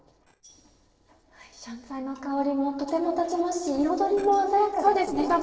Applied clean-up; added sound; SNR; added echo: neural separator model SepFormer DNS4.